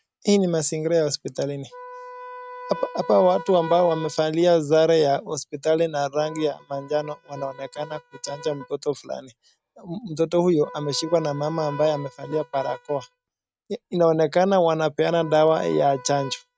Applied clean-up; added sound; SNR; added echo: neural mask model RNNoise.